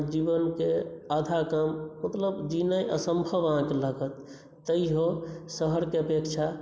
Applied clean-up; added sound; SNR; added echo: none; none; none; none.